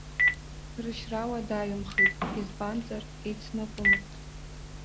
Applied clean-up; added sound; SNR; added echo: none; Telephone; -4 dB; none.